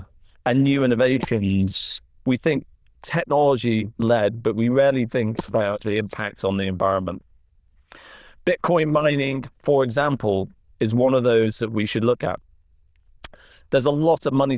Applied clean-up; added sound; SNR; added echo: neural diffusion model UNIVERSE++.